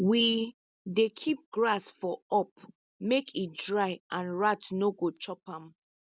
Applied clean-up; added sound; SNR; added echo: none; none; none; none.